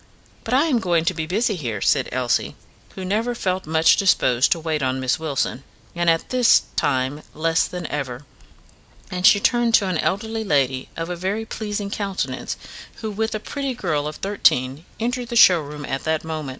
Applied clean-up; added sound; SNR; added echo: none; none; none; none.